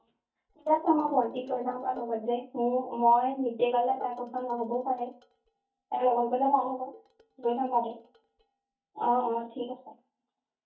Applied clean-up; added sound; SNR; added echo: neural mask model DeepFilterNet 3.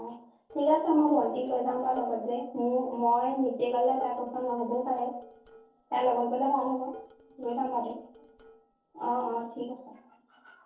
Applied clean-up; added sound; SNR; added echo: neural separator model SepFormer DNS4.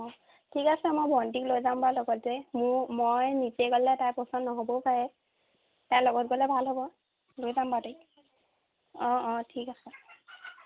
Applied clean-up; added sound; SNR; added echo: none; none; none; none.